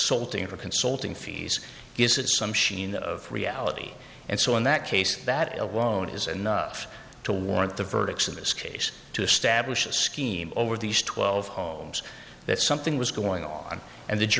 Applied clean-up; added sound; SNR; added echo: none; none; none; none.